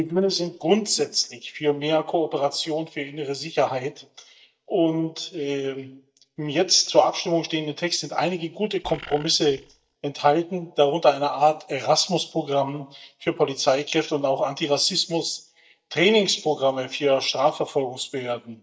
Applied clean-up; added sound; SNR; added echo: neural mask model DeepFilterNet 3.